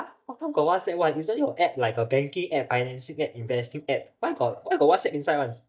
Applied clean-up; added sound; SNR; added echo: neural mask model DeepFilterNet 3.